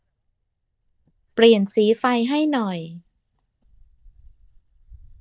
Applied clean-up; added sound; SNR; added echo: neural mask model DeepFilterNet 3.